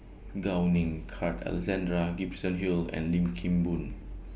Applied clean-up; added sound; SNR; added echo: none; none; none; none.